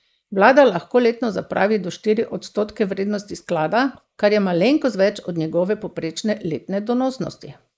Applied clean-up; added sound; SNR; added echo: neural mask model Resemble Enhance denoiser.